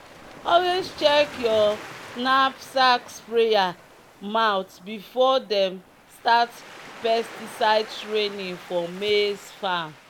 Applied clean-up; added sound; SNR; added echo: none; Waves, surf; 18 dB; none.